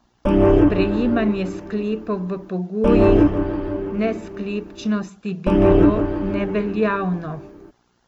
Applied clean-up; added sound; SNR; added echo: none; Organ; -5 dB; none.